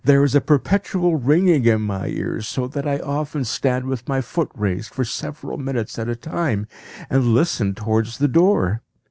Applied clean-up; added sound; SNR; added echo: none; none; none; none.